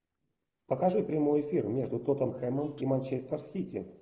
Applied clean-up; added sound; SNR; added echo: neural separator model SepFormer DNS4.